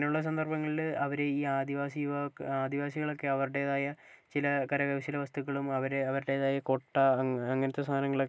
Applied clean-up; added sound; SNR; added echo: none; none; none; none.